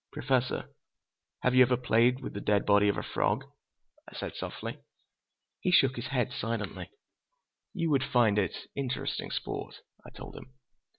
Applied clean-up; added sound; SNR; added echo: none; none; none; none.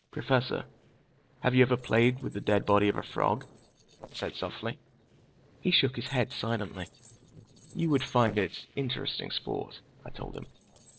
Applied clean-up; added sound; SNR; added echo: neural separator model SepFormer DNS4.